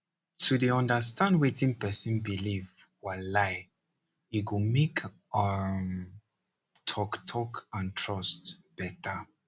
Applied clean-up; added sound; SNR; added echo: none; none; none; none.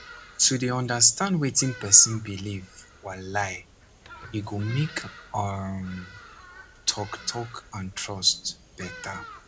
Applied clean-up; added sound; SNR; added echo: none; Bird vocalization, bird call, bird song; 19 dB; none.